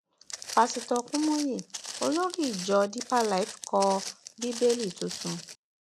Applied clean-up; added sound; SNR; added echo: none; Walk, footsteps; 11 dB; none.